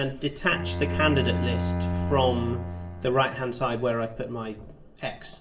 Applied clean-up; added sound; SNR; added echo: none; Bowed string instrument; 2 dB; reverberation time 0.5 s.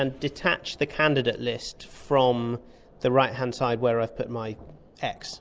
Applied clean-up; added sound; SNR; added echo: none; none; none; none.